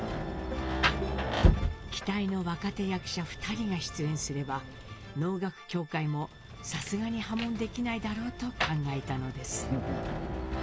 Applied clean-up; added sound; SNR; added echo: none; Rain; 0 dB; none.